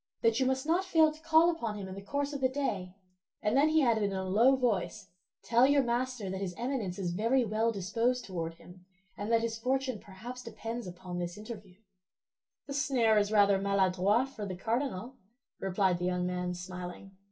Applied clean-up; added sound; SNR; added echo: none; none; none; reverberation time 0.2 s.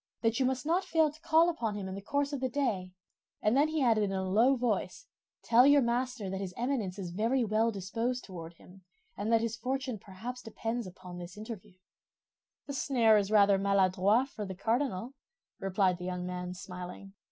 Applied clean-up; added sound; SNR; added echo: none; none; none; none.